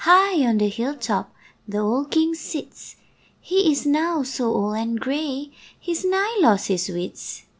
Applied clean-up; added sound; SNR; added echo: none; none; none; none.